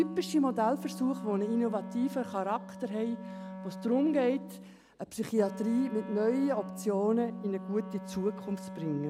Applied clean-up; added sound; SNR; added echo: none; Wind instrument, woodwind instrument; 11 dB; none.